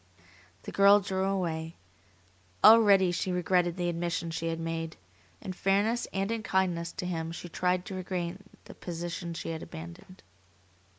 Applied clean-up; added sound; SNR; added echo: none; none; none; none.